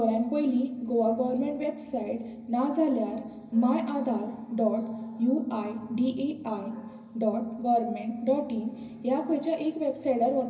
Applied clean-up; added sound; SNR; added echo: none; none; none; reverberation time 0.4 s.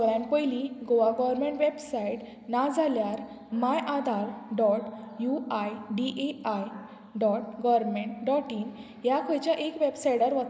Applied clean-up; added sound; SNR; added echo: none; none; none; none.